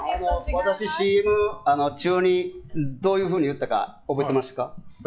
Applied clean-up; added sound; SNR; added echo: classical method log-MMSE.